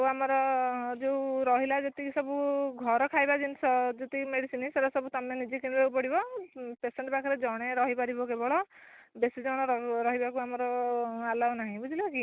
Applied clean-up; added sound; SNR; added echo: none; none; none; none.